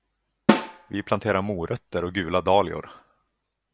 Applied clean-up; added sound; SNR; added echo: none; Snare drum; 1 dB; none.